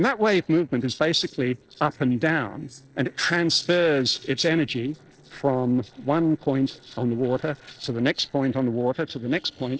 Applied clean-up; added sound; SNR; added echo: neural separator model SepFormer DNS4.